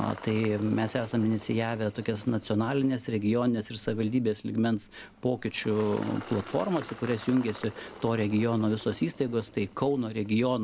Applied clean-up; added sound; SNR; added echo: none; Engine; 19 dB; none.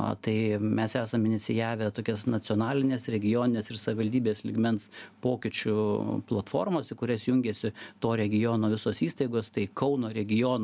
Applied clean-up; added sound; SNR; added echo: none; none; none; none.